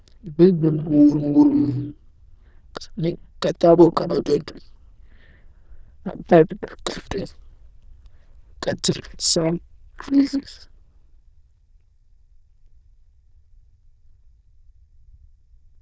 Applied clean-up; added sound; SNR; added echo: neural diffusion model UNIVERSE++.